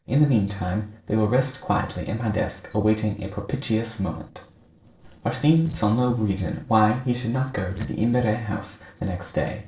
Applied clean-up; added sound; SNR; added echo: neural separator model SepFormer DNS4.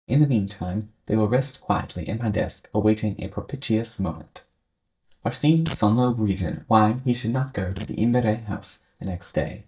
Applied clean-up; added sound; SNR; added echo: neural mask model DeepFilterNet 3.